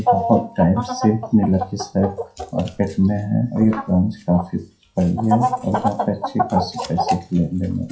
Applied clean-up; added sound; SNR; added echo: classical method WPE with log-MMSE.